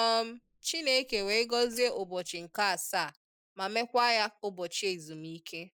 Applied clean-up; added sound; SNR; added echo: neural mask model Resemble Enhance denoiser.